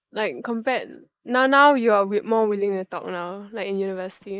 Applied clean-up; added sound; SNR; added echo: neural mask model Resemble Enhance denoiser.